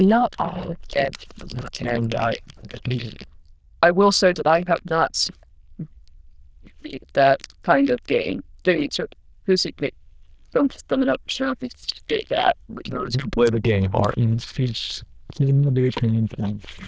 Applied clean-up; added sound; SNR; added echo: neural diffusion model UNIVERSE++.